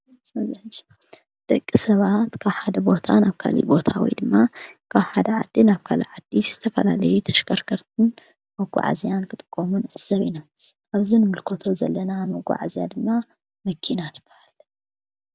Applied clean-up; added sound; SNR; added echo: none; none; none; none.